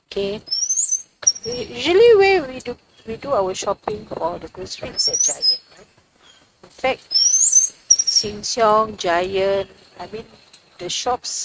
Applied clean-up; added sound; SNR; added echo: neural mask model RNNoise.